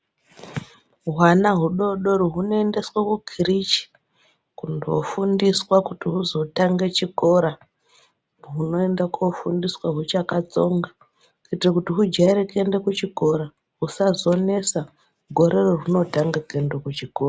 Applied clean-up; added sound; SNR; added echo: none; none; none; none.